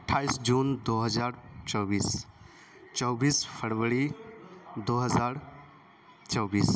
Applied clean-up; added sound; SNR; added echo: none; none; none; none.